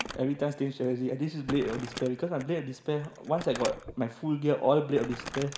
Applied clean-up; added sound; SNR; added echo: none; Crumpling, crinkling; 14 dB; reverberation time 1.3 s.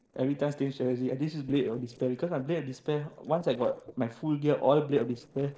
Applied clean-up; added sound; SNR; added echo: neural separator model SepFormer DNS4.